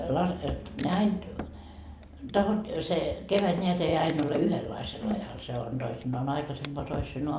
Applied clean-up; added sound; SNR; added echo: none; Camera + Hammer; 14 dB; none.